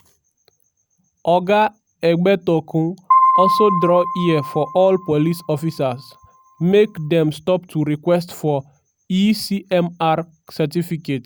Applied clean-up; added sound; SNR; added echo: none; Piano; 2 dB; none.